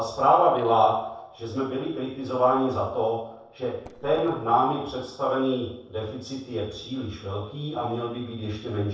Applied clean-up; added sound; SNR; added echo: neural separator model SepFormer DNS4.